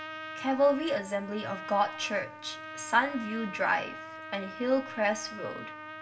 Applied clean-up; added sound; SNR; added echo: none; Trumpet; 11 dB; reverberation time 0.2 s.